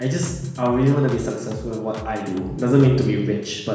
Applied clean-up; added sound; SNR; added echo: none; Drum kit; 18 dB; reverberation time 1.1 s.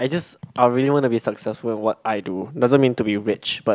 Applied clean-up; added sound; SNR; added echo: none; none; none; none.